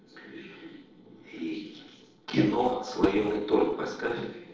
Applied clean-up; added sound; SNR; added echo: neural separator model SepFormer DNS4.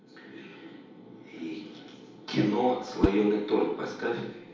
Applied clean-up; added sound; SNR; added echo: none; Whoosh, swoosh, swish; 4 dB; reverberation time 2.0 s.